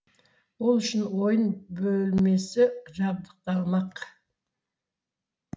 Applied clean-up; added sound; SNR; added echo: none; none; none; none.